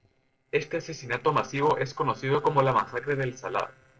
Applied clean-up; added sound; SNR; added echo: neural separator model SepFormer DNS4.